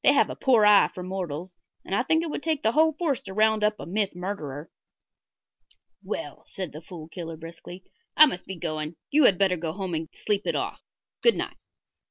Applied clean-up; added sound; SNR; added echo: none; none; none; none.